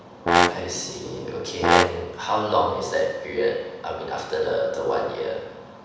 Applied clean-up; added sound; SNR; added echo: none; Brass instrument; -3 dB; reverberation time 1.1 s.